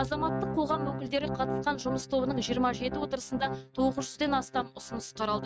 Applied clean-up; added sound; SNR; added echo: neural mask model RNNoise.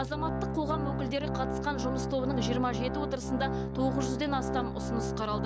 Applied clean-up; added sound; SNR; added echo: none; Organ; 0 dB; none.